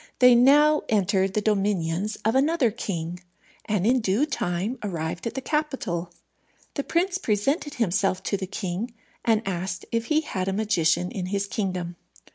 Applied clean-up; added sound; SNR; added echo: none; none; none; none.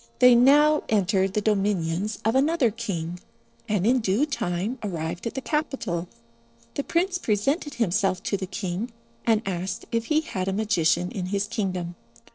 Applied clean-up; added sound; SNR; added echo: neural separator model SepFormer DNS4.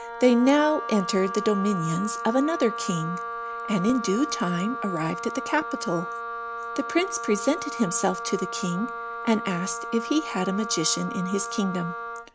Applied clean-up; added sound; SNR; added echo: none; Wind instrument, woodwind instrument; 7 dB; none.